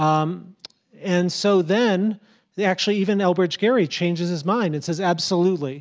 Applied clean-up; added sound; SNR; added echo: none; none; none; none.